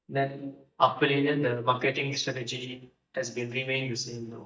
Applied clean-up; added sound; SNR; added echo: neural mask model DeepFilterNet 3.